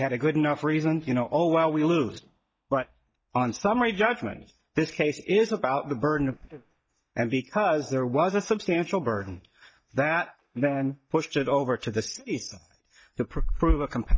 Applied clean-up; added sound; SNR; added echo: neural mask model DeepFilterNet 3.